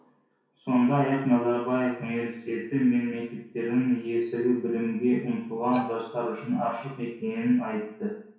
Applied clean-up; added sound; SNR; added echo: none; Bowed string instrument; 11 dB; reverberation time 0.6 s.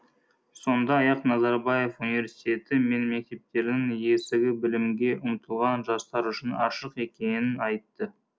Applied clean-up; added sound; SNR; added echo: none; none; none; none.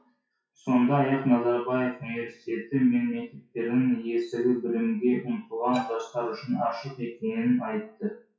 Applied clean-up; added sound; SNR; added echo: classical method WPE with log-MMSE.